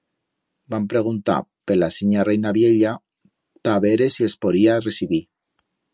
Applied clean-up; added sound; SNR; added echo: none; none; none; none.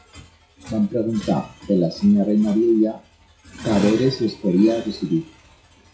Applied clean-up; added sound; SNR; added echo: classical method WPE with log-MMSE.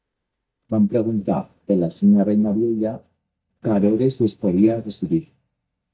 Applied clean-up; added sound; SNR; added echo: neural mask model DeepFilterNet 3.